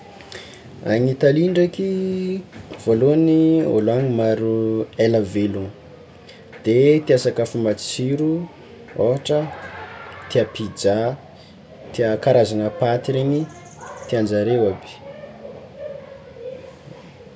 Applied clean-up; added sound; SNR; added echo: none; none; none; none.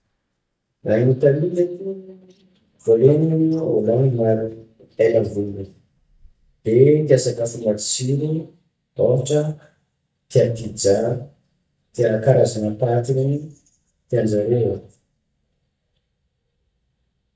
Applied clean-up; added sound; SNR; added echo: neural mask model DeepFilterNet 3.